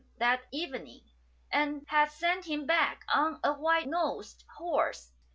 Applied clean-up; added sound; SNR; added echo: none; none; none; none.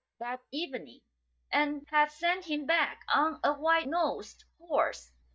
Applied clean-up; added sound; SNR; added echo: neural mask model DeepFilterNet 3.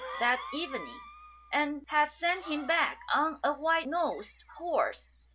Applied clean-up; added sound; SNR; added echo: none; Cough; 15 dB; none.